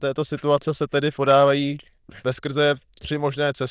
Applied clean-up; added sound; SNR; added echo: neural diffusion model UNIVERSE++.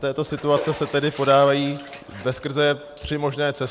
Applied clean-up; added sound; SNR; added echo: none; Bathtub (filling or washing); 17 dB; none.